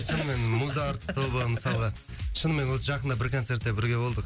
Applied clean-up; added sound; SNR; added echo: none; none; none; none.